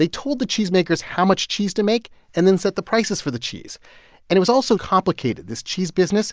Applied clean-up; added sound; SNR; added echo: none; none; none; none.